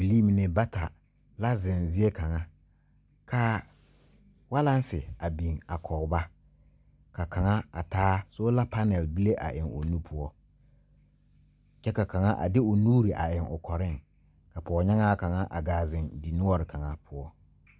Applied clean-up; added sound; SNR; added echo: none; none; none; none.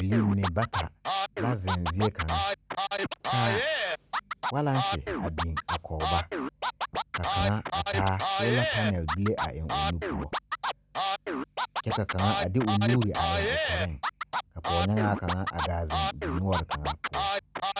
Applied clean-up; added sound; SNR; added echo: none; Scratching (performance technique); 1 dB; none.